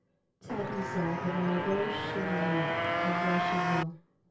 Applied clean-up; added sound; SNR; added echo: none; Motorcycle; -2 dB; reverberation time 0.2 s.